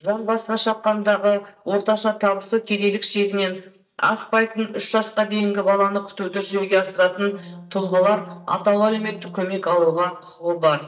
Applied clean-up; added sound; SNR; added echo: neural mask model DeepFilterNet 3.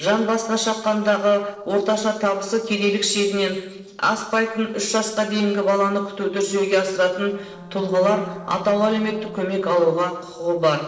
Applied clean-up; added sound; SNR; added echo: neural separator model SepFormer DNS4.